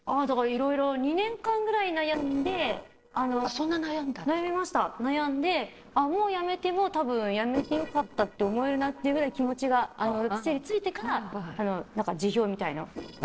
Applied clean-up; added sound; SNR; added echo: neural separator model SepFormer DNS4.